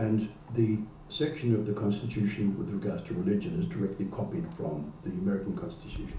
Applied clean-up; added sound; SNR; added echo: none; Clock; 17 dB; reverberation time 0.8 s.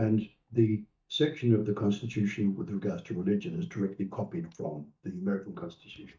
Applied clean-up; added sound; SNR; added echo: neural mask model DeepFilterNet 3.